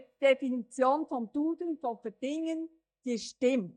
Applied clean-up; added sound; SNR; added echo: neural mask model DeepFilterNet 3.